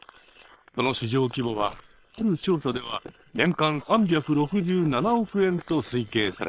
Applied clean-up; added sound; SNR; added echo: neural separator model SepFormer WHAM!.